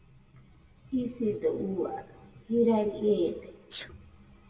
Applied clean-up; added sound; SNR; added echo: none; Sneeze; 20 dB; reverberation time 0.9 s.